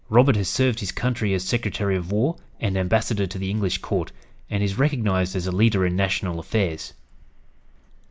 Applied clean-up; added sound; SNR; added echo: none; none; none; none.